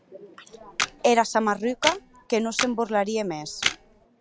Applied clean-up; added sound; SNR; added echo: none; Camera; 6 dB; none.